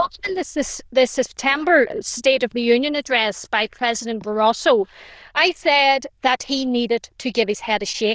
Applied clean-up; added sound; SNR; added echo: neural diffusion model UNIVERSE++.